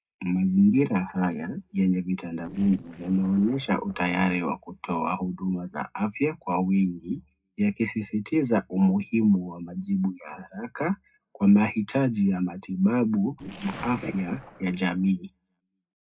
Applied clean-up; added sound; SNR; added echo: neural separator model SepFormer DNS4.